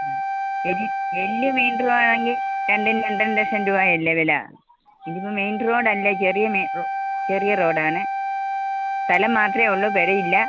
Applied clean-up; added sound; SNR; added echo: none; Wind instrument, woodwind instrument; 3 dB; none.